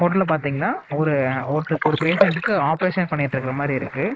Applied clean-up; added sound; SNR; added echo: neural mask model Resemble Enhance denoiser.